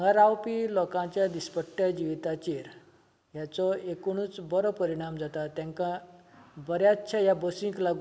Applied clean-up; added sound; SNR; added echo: none; none; none; none.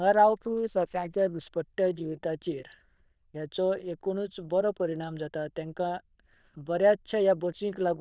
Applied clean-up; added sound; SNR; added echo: neural diffusion model UNIVERSE++.